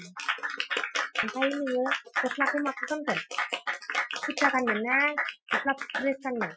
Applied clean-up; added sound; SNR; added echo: classical method Wiener filter.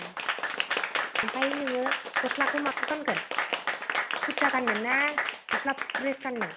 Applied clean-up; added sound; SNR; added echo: none; Applause / Crowd; -2 dB; none.